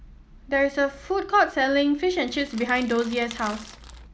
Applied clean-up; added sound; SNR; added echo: none; Crackle; 19 dB; none.